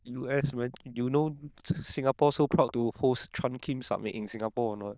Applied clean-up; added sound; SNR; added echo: neural diffusion model UNIVERSE++.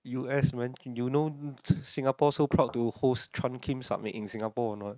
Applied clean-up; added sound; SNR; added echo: neural mask model RNNoise.